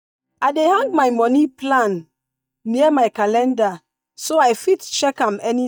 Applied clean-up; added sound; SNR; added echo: neural mask model DeepFilterNet 3.